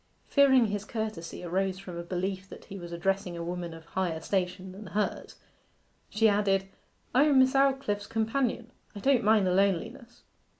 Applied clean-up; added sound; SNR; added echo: none; none; none; none.